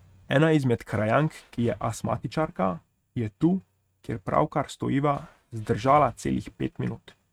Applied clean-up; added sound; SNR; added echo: neural mask model RNNoise.